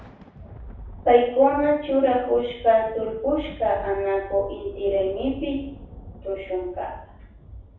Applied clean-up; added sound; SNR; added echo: none; Thunder; 17 dB; reverberation time 0.6 s.